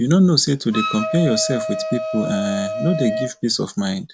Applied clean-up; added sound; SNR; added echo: none; Wind instrument, woodwind instrument; 6 dB; none.